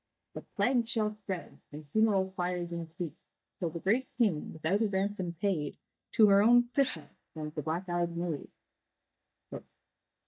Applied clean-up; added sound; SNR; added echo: neural mask model DeepFilterNet 3.